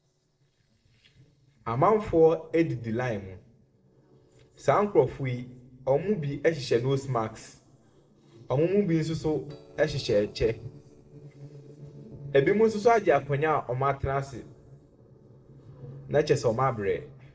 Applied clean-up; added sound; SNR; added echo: neural separator model SepFormer DNS4.